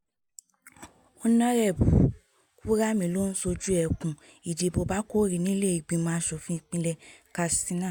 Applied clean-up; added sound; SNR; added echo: none; none; none; none.